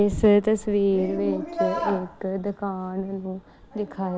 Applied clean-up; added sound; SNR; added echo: none; none; none; none.